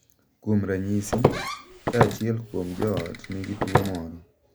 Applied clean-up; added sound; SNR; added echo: none; Walk, footsteps; -1 dB; none.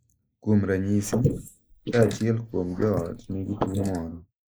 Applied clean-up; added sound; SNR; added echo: neural mask model Resemble Enhance denoiser.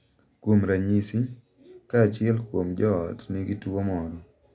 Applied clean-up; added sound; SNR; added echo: none; none; none; none.